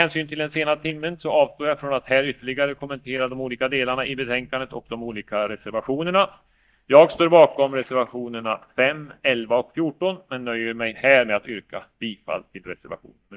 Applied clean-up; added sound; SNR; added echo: neural mask model DeepFilterNet 3.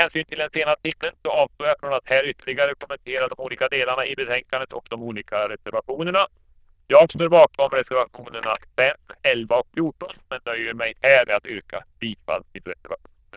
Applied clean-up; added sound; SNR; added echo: neural diffusion model UNIVERSE++.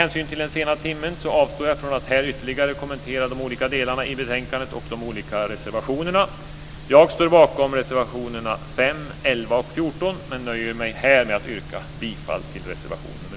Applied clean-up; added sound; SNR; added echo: none; none; none; none.